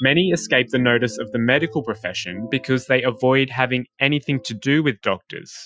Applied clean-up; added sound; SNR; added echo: classical method Wiener filter.